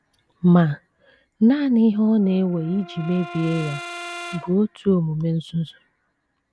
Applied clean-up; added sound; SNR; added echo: none; Brass instrument; 16 dB; none.